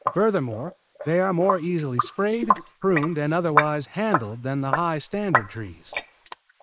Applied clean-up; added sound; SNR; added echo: neural mask model Resemble Enhance denoiser.